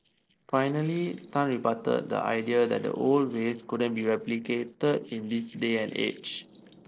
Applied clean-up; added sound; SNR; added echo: neural separator model SepFormer DNS4.